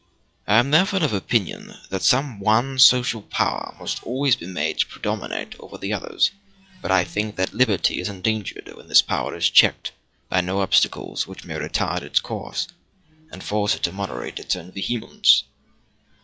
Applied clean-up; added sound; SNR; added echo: classical method log-MMSE.